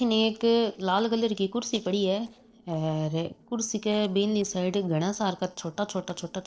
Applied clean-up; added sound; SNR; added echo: neural separator model SepFormer DNS4.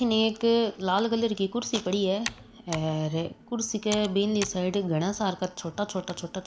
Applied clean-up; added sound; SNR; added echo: none; Computer keyboard; 17 dB; reverberation time 0.5 s.